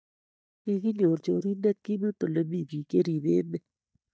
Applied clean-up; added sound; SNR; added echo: neural mask model DeepFilterNet 3.